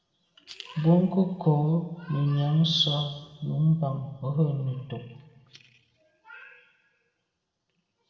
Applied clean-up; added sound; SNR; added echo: none; none; none; reverberation time 1.4 s.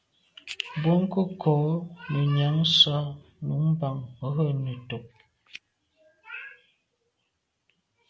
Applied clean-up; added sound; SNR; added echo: none; none; none; none.